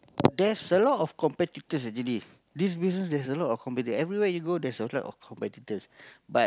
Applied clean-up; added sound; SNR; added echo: none; none; none; none.